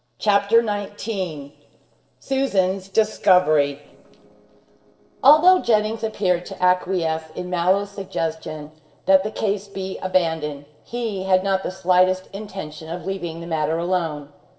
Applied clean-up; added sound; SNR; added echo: neural separator model SepFormer DNS4.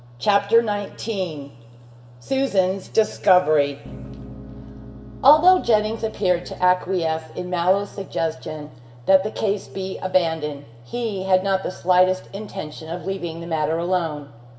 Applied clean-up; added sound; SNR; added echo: none; Piano; 15 dB; reverberation time 2.7 s.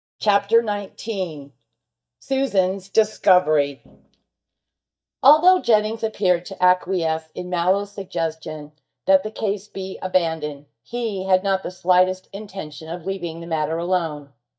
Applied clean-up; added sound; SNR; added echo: neural mask model DeepFilterNet 3.